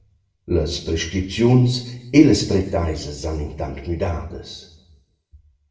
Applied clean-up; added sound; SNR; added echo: none; none; none; reverberation time 0.7 s.